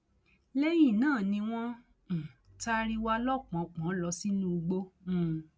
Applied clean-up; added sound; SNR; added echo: none; none; none; none.